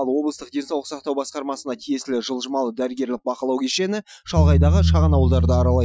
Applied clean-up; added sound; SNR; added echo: classical method Wiener filter.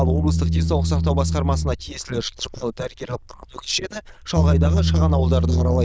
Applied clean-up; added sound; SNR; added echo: neural diffusion model UNIVERSE++.